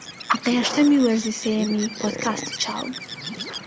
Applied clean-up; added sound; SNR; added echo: none; Bird; 10 dB; none.